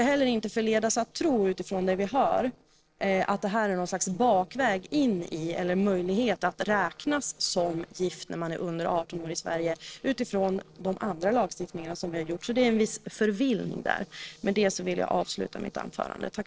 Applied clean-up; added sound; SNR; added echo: neural separator model SepFormer DNS4.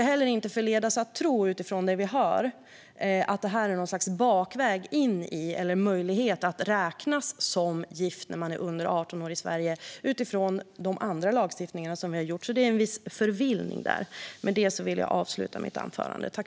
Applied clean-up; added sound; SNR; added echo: none; none; none; none.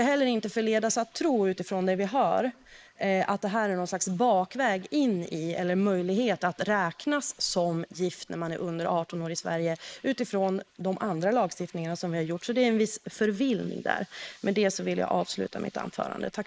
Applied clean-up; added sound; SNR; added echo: neural mask model Resemble Enhance denoiser.